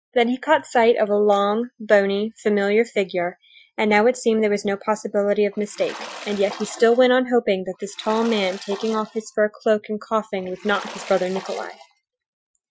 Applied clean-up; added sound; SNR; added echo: classical method Wiener filter.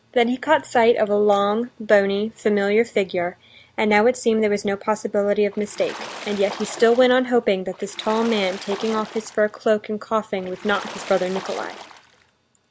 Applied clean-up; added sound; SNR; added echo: none; Water / Splash, splatter; 15 dB; none.